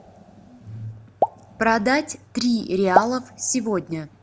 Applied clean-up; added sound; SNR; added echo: none; Explosion; 5 dB; none.